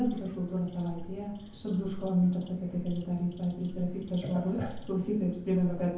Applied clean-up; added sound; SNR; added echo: none; Bird / Insect; 13 dB; reverberation time 0.7 s.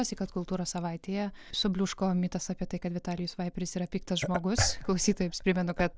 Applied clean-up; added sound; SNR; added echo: none; none; none; none.